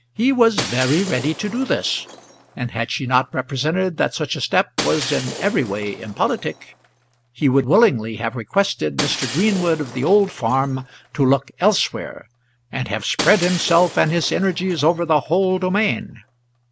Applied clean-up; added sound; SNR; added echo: none; Shatter; 13 dB; none.